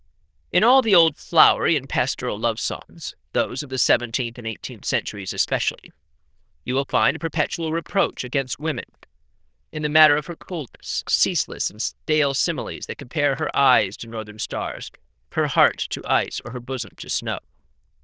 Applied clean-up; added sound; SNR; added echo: neural diffusion model UNIVERSE++.